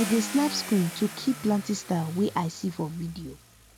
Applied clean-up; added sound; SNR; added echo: none; Car; 12 dB; none.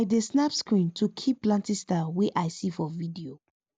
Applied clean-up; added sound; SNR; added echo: none; none; none; none.